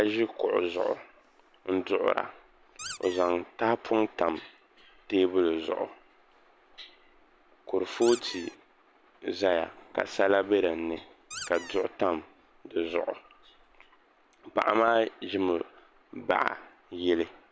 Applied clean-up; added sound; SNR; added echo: none; Squeak; 12 dB; none.